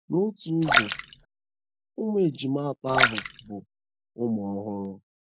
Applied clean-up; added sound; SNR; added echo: none; Splash, splatter; 0 dB; none.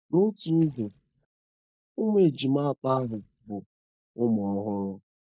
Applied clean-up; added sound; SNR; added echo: neural mask model DeepFilterNet 3.